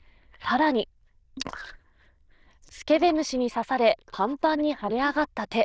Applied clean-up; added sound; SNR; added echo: neural diffusion model UNIVERSE++.